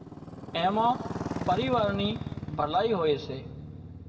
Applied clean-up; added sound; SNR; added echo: none; Motorcycle; 8 dB; reverberation time 1.2 s.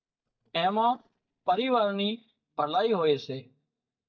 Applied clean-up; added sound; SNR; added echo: neural mask model DeepFilterNet 3.